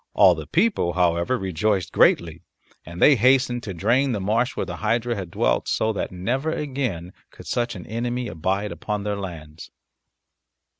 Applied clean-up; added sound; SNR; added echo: none; none; none; none.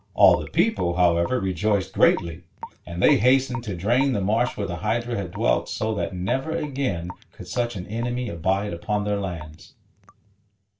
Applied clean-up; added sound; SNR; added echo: none; Raindrop / Drip; 19 dB; reverberation time 0.2 s.